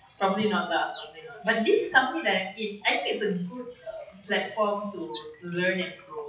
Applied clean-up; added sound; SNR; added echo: classical method WPE with log-MMSE.